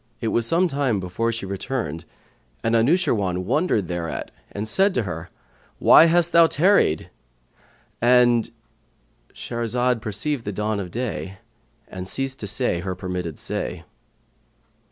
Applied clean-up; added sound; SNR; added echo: none; none; none; none.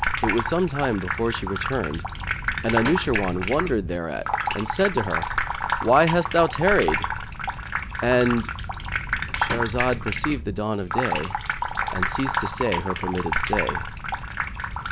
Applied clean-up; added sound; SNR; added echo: none; Sink (filling or washing) / Water tap, faucet; 2 dB; none.